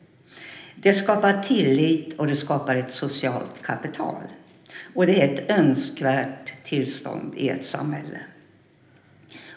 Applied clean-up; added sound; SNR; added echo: none; none; none; reverberation time 0.8 s.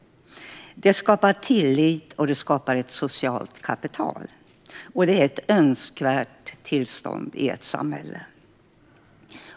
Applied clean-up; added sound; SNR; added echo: none; none; none; none.